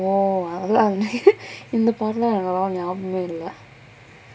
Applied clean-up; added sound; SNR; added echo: none; none; none; none.